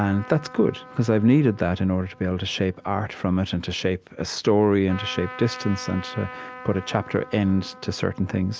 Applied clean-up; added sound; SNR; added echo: none; Trumpet; 18 dB; none.